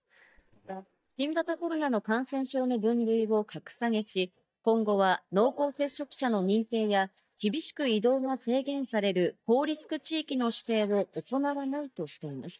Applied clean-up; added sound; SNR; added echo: neural mask model DeepFilterNet 3.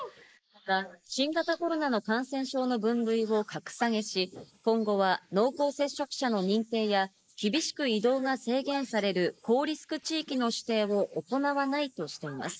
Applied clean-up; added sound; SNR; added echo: neural mask model Resemble Enhance denoiser.